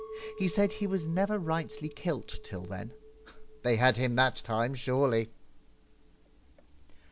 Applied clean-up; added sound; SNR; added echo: none; Chink, clink; 18 dB; none.